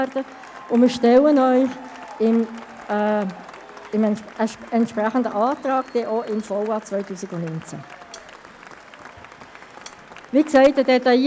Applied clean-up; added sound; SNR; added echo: none; Cutlery, silverware + Applause / Cheering; 20 dB; none.